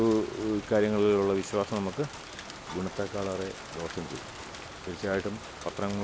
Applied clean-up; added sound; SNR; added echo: none; Rain; 12 dB; none.